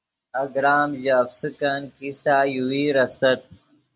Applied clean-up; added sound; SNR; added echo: none; none; none; none.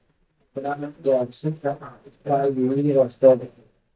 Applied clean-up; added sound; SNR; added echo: neural mask model DeepFilterNet 3.